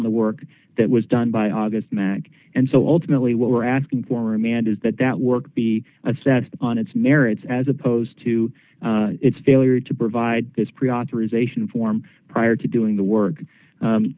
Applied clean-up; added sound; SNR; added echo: none; none; none; none.